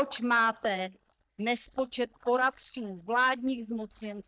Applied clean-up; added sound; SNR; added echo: neural mask model DeepFilterNet 3.